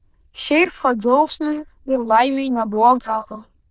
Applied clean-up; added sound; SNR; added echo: neural diffusion model UNIVERSE++.